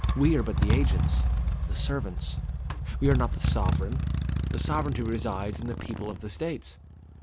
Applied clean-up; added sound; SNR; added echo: none; Motorcycle; -4 dB; none.